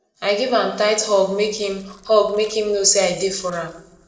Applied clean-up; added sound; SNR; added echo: neural separator model SepFormer DNS4.